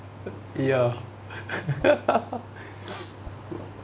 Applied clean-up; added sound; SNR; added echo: none; Whoosh, swoosh, swish; 16 dB; none.